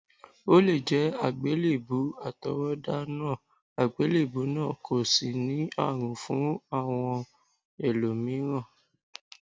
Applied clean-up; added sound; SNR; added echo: none; none; none; none.